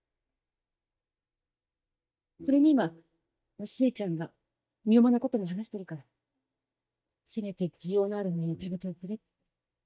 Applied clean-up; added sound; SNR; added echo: neural mask model DeepFilterNet 3.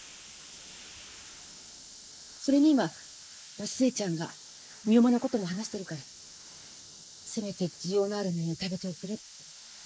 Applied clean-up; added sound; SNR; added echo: neural mask model Resemble Enhance denoiser.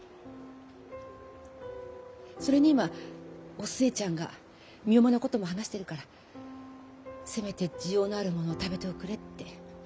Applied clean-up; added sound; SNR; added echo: none; none; none; none.